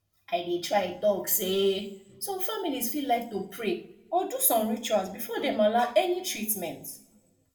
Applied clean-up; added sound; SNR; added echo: none; none; none; reverberation time 0.5 s.